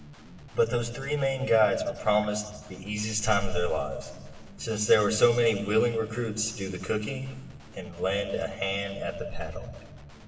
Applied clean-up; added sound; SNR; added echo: none; Guitar; 20 dB; reverberation time 1.9 s.